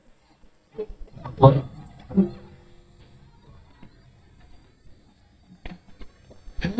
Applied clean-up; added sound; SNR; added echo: neural mask model DeepFilterNet 3.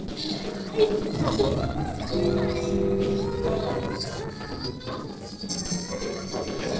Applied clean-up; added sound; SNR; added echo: neural separator model SepFormer DNS4.